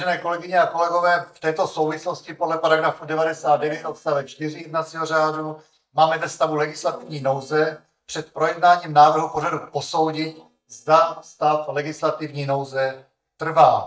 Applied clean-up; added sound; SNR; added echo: neural mask model DeepFilterNet 3.